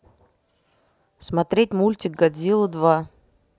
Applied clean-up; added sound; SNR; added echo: none; none; none; none.